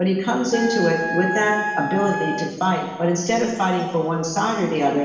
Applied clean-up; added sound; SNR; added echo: none; Wind instrument, woodwind instrument; 5 dB; reverberation time 1.2 s.